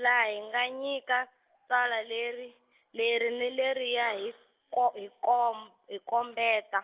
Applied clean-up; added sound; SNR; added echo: none; none; none; none.